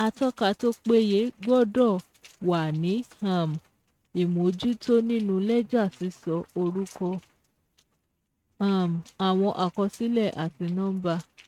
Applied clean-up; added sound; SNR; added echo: neural mask model RNNoise.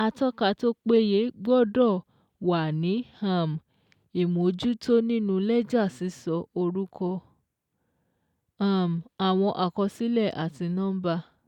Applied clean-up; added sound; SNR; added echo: none; none; none; none.